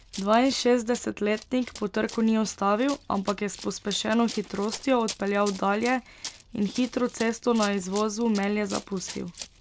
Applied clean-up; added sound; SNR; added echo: none; Run; 17 dB; none.